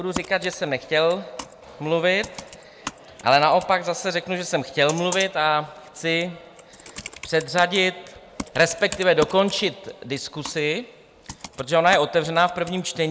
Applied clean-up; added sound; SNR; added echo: none; Computer keyboard; 17 dB; none.